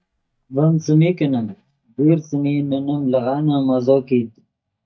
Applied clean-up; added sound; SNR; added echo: neural mask model DeepFilterNet 3.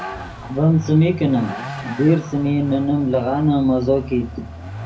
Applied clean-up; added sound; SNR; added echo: none; Vehicle; 13 dB; reverberation time 0.4 s.